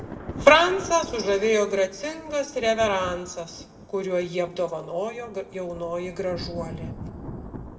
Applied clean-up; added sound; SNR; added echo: none; Thunder / Rain; 14 dB; reverberation time 0.9 s.